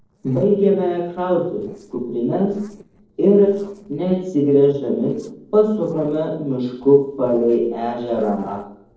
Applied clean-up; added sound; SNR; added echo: neural separator model SepFormer DNS4.